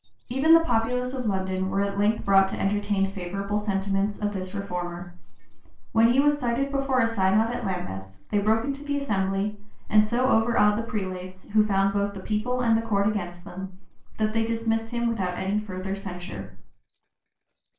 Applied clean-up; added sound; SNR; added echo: neural separator model SepFormer DNS4.